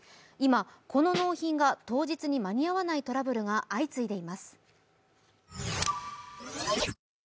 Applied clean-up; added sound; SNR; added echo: none; Snare drum; 5 dB; none.